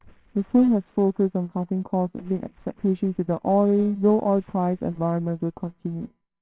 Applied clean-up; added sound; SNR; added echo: neural separator model SepFormer WHAMR!.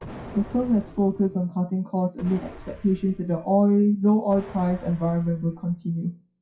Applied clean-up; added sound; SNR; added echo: classical method WPE with log-MMSE.